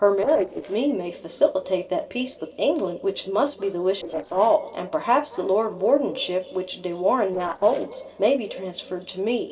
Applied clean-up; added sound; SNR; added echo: neural separator model SepFormer DNS4.